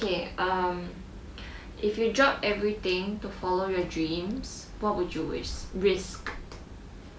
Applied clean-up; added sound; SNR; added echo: none; Fireworks; 15 dB; none.